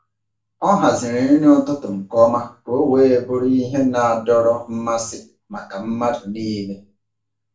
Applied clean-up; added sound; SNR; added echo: none; none; none; reverberation time 0.3 s.